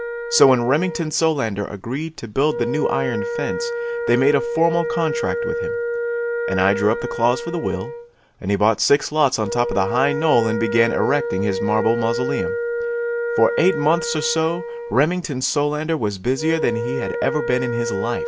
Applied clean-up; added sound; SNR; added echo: none; Wind instrument, woodwind instrument; 5 dB; none.